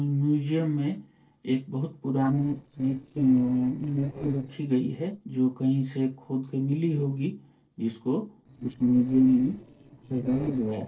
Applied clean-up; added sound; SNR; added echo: neural separator model SepFormer DNS4.